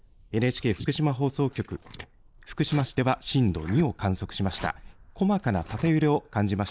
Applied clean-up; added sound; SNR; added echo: neural mask model Resemble Enhance denoiser.